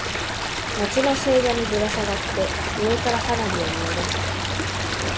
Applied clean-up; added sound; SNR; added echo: none; Stream; 0 dB; none.